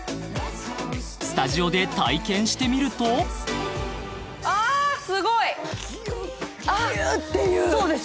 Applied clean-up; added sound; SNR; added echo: none; none; none; none.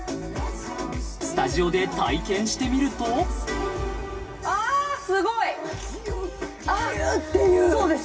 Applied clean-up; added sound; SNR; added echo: none; none; none; reverberation time 2.5 s.